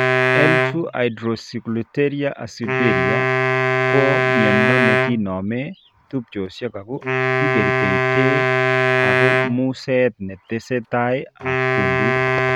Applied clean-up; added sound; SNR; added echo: none; Wind instrument, woodwind instrument; -4 dB; none.